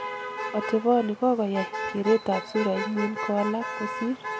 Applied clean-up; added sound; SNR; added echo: none; Motor vehicle (road); 7 dB; none.